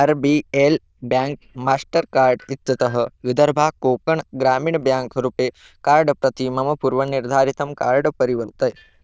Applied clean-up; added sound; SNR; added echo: neural diffusion model UNIVERSE++.